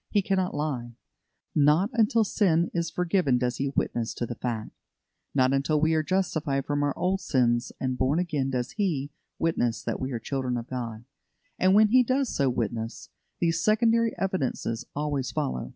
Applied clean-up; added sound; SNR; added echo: none; none; none; none.